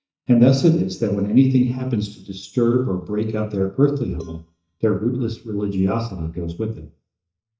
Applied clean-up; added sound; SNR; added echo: neural mask model DeepFilterNet 3.